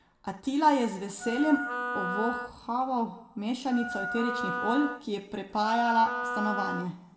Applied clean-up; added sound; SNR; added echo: none; Wind instrument, woodwind instrument; 5 dB; reverberation time 1.5 s.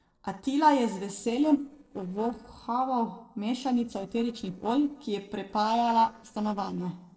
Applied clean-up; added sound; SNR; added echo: neural separator model SepFormer DNS4.